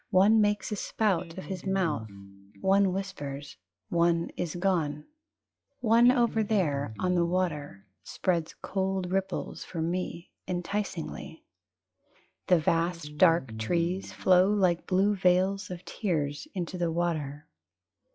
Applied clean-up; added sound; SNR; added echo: classical method log-MMSE.